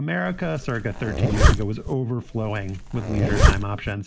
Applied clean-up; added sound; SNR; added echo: none; Zipper (clothing); -4 dB; none.